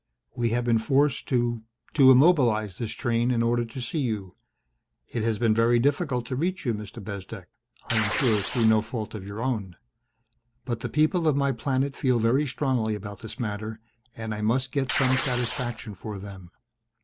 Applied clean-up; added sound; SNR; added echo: none; Tearing; 2 dB; none.